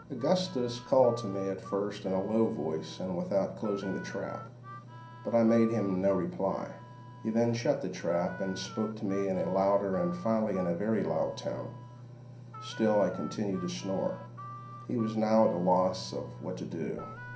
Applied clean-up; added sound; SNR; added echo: none; Harmonica; 19 dB; reverberation time 0.6 s.